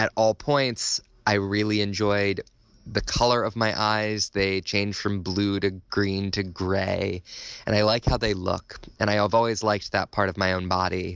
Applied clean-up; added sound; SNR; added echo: none; none; none; none.